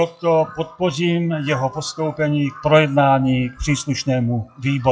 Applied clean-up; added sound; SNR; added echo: classical method WPE with log-MMSE.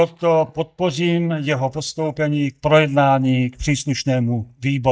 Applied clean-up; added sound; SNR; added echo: neural mask model DeepFilterNet 3.